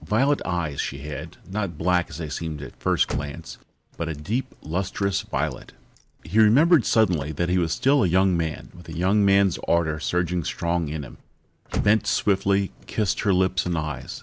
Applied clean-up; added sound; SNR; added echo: none; Slam / Car; 17 dB; none.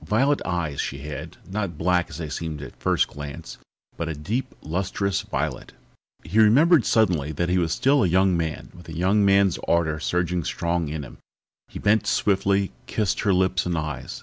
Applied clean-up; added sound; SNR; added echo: none; none; none; none.